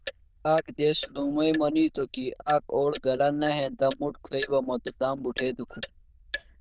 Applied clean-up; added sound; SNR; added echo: neural diffusion model UNIVERSE++.